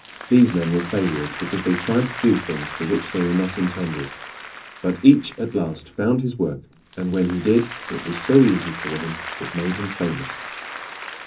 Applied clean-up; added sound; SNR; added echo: none; Applause; 12 dB; reverberation time 0.3 s.